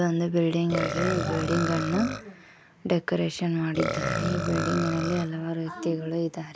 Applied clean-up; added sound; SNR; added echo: none; Burping, eructation; 5 dB; none.